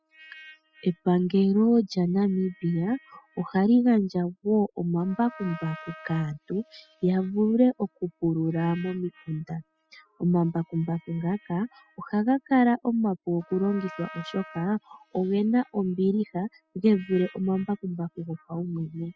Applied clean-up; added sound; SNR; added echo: classical method spectral subtraction.